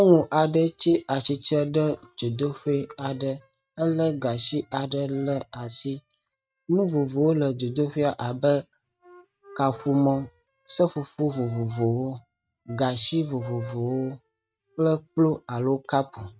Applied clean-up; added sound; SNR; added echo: neural mask model RNNoise.